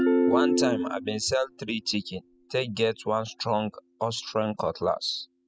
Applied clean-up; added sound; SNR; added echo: classical method spectral subtraction.